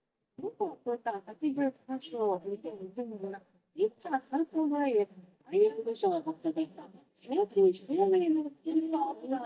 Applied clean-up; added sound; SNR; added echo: neural mask model DeepFilterNet 3.